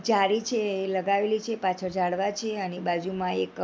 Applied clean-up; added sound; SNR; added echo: none; none; none; none.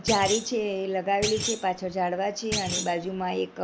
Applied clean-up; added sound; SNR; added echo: none; Thump, thud; 7 dB; none.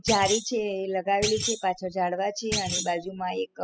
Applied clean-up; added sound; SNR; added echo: classical method spectral subtraction.